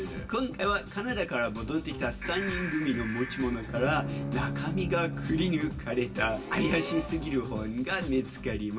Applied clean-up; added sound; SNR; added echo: none; Bowed string instrument; 7 dB; reverberation time 0.2 s.